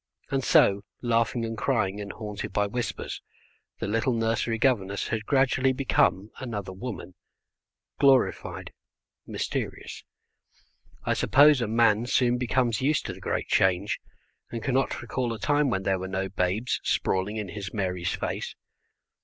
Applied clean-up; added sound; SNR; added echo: none; none; none; none.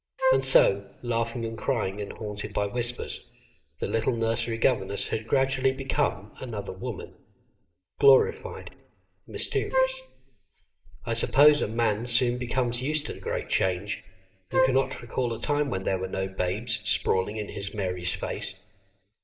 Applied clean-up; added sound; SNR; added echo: none; Wind instrument, woodwind instrument; 0 dB; reverberation time 0.9 s.